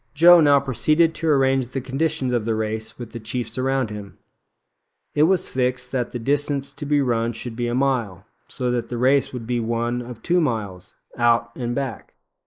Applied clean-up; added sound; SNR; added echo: neural mask model Resemble Enhance denoiser.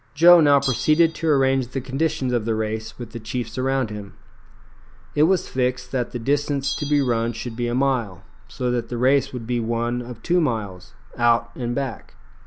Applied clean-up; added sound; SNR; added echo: none; Bell; 20 dB; none.